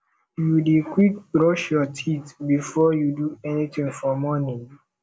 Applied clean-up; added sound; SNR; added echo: none; none; none; none.